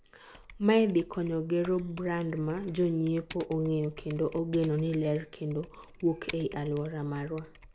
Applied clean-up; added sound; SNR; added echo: none; Typing; 20 dB; none.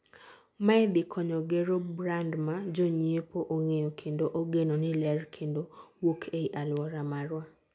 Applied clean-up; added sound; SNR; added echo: none; none; none; none.